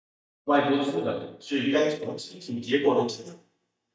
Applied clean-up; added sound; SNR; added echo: neural mask model DeepFilterNet 3.